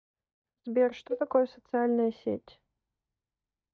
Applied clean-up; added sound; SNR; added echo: neural mask model DeepFilterNet 3.